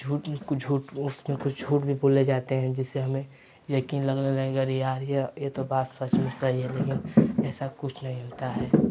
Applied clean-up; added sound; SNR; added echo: none; none; none; none.